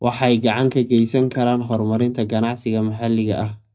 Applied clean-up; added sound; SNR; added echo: neural mask model DeepFilterNet 3.